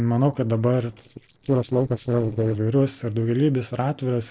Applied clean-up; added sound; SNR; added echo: neural separator model SepFormer DNS4.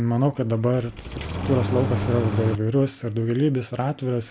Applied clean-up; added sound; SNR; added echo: none; Engine starting; 5 dB; none.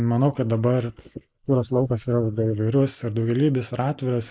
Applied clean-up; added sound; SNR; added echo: neural mask model Resemble Enhance denoiser.